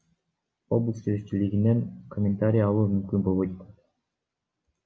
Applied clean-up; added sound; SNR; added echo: none; none; none; none.